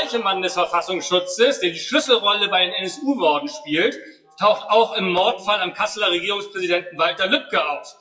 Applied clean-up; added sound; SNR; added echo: classical method WPE with log-MMSE.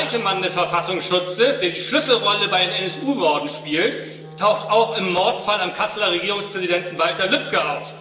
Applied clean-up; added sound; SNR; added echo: none; Wind instrument, woodwind instrument; 19 dB; reverberation time 1.2 s.